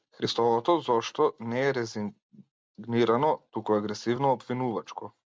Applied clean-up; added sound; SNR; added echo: none; none; none; none.